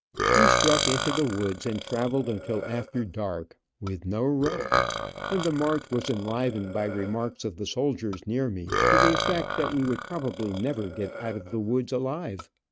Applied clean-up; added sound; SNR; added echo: neural mask model RNNoise.